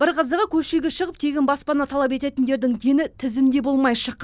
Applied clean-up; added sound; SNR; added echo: none; none; none; none.